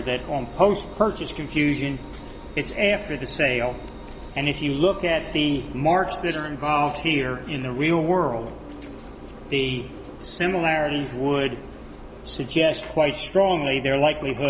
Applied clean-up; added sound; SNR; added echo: none; Engine; 15 dB; none.